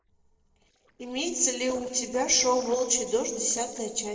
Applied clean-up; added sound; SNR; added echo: neural separator model SepFormer DNS4.